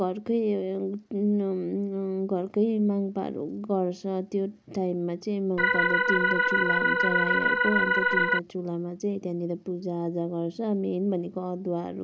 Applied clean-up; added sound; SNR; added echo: none; Organ; -5 dB; none.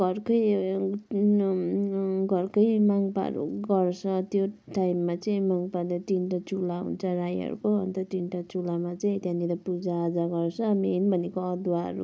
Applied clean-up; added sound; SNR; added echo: none; none; none; none.